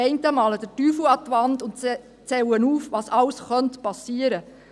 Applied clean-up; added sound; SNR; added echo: none; none; none; none.